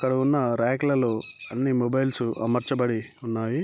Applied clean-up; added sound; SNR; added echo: none; none; none; none.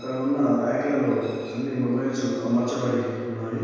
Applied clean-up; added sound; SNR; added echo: none; none; none; reverberation time 1.9 s.